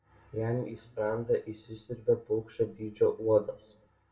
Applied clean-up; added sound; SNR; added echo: none; none; none; reverberation time 0.3 s.